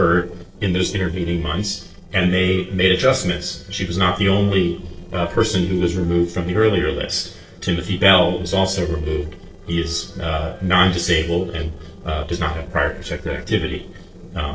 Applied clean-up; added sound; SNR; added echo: neural separator model SepFormer DNS4.